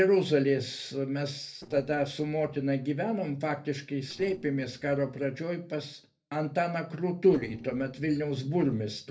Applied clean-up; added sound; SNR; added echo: neural separator model SepFormer DNS4.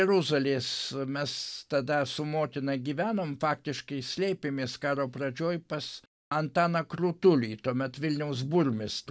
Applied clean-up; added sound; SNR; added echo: none; none; none; none.